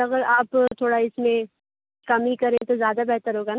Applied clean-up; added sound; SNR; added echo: none; none; none; none.